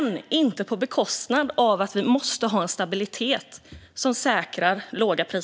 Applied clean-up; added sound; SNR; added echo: none; none; none; none.